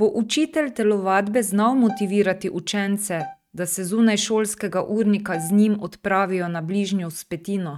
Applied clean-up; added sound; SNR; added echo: neural mask model RNNoise.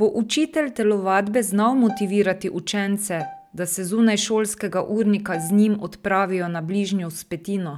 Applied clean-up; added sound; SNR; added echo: none; Bowed string instrument; 17 dB; none.